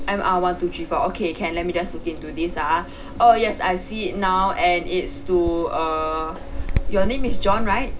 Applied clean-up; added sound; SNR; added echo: none; Cricket; 3 dB; reverberation time 0.4 s.